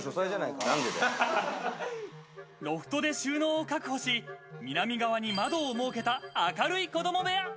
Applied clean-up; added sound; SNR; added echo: none; none; none; none.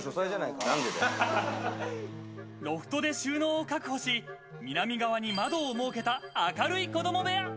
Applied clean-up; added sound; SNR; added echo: none; Bowed string instrument; 14 dB; none.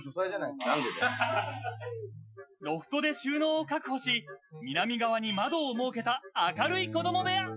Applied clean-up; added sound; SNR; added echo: classical method Wiener filter.